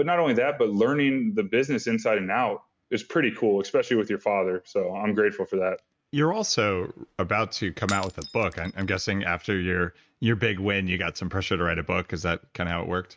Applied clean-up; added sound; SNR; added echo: neural mask model RNNoise.